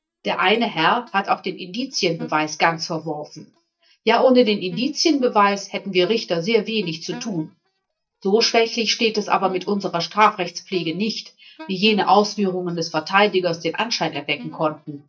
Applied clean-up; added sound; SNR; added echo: neural mask model DeepFilterNet 3.